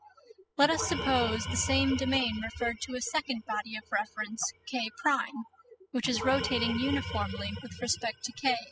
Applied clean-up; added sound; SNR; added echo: classical method spectral subtraction.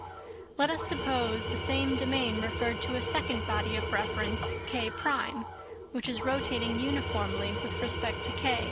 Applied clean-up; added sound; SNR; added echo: none; Tools; 2 dB; none.